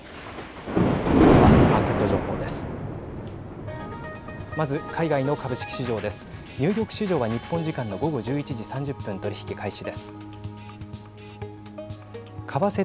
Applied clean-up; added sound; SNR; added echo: none; Thunder; -3 dB; none.